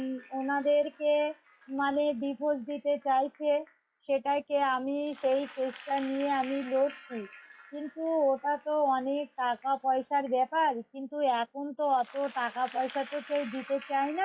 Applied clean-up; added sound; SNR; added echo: classical method log-MMSE.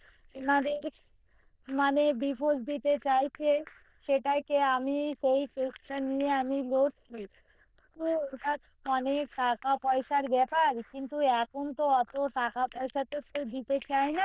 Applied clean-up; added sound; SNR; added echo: neural diffusion model UNIVERSE++.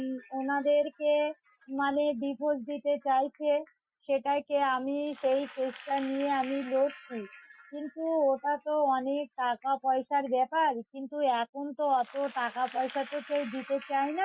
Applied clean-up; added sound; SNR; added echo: classical method Wiener filter.